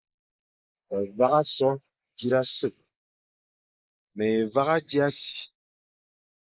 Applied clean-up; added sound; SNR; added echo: neural mask model Resemble Enhance denoiser.